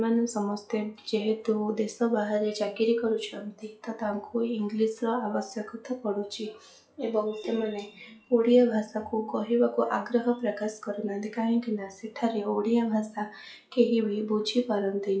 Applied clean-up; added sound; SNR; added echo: classical method log-MMSE.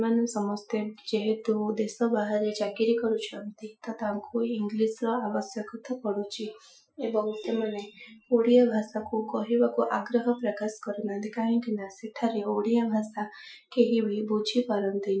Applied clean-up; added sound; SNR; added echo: classical method Wiener filter.